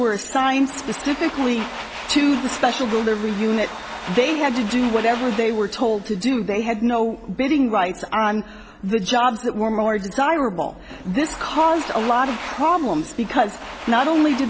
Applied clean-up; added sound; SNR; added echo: none; Domestic sounds, home sounds; 14 dB; none.